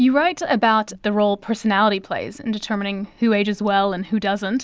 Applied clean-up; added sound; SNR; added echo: none; none; none; none.